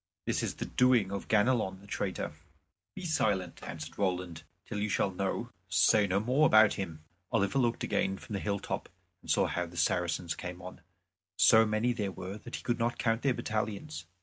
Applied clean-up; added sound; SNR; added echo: none; none; none; none.